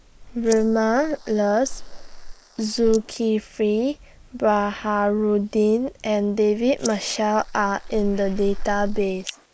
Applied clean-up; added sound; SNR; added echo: neural mask model Resemble Enhance denoiser.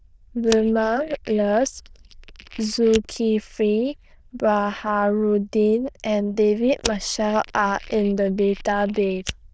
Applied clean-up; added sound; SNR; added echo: neural diffusion model UNIVERSE++.